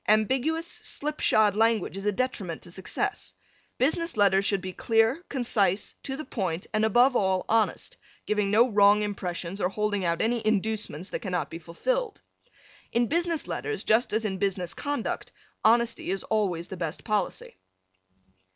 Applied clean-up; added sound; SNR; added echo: none; none; none; none.